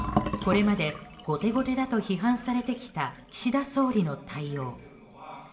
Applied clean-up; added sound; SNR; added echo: none; Fill (with liquid); 9 dB; reverberation time 0.8 s.